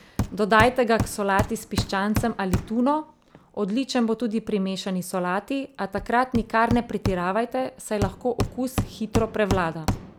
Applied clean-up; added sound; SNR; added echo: none; Hammer; 7 dB; none.